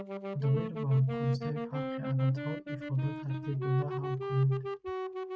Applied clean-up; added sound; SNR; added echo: neural mask model RNNoise.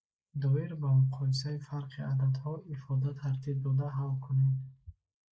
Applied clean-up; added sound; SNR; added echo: neural mask model Resemble Enhance denoiser.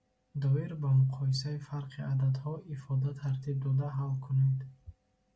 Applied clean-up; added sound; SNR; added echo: none; none; none; none.